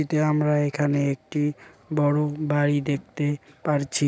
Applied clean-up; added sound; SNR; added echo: none; none; none; none.